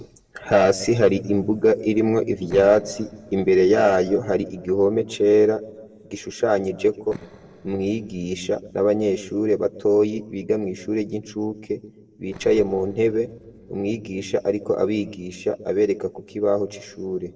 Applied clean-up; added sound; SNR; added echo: neural separator model SepFormer DNS4.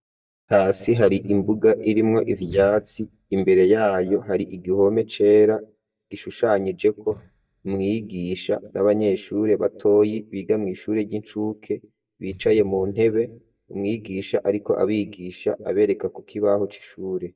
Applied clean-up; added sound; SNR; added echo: neural mask model DeepFilterNet 3.